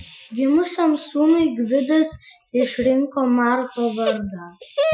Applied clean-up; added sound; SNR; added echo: classical method Wiener filter.